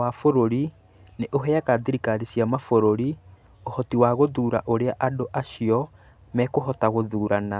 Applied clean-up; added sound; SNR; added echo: none; none; none; none.